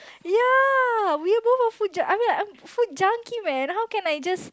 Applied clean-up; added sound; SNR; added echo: none; none; none; none.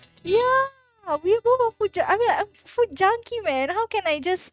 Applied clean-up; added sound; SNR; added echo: neural mask model RNNoise.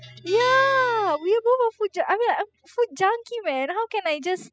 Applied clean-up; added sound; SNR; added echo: classical method spectral subtraction.